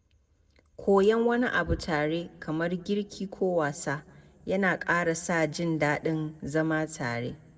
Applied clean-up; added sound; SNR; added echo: none; none; none; reverberation time 0.5 s.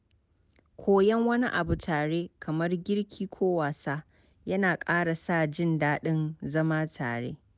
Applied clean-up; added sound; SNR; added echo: none; none; none; none.